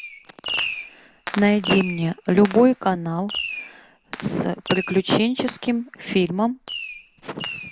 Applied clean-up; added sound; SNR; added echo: none; Fireworks; 11 dB; none.